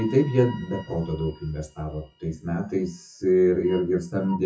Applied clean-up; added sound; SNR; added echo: classical method WPE with log-MMSE.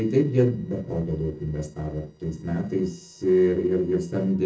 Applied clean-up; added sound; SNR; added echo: neural separator model SepFormer DNS4.